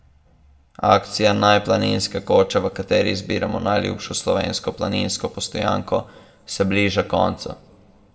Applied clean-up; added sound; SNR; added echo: none; none; none; reverberation time 0.6 s.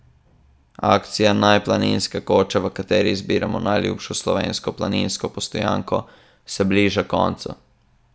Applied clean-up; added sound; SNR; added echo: none; none; none; none.